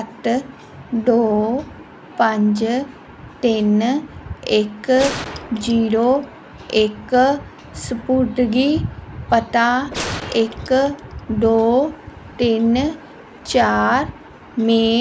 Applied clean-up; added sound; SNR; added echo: none; Gunshot, gunfire; 11 dB; none.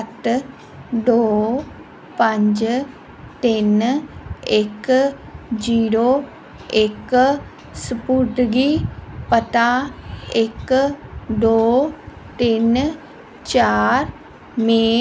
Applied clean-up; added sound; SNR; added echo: none; none; none; none.